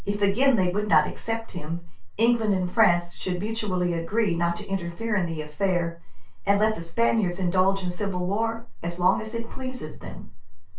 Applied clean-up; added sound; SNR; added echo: none; none; none; reverberation time 0.3 s.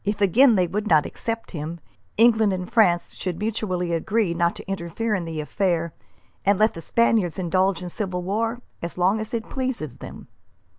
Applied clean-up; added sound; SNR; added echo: none; none; none; none.